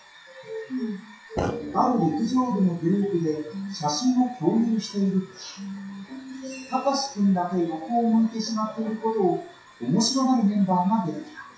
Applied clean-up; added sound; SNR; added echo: classical method WPE with log-MMSE.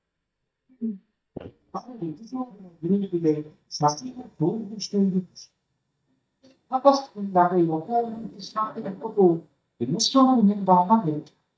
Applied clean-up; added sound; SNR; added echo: neural mask model DeepFilterNet 3.